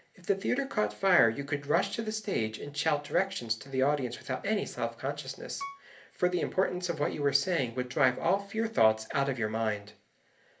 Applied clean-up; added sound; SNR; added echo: none; Piano; 17 dB; reverberation time 0.3 s.